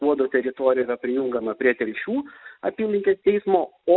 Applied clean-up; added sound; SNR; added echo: none; none; none; none.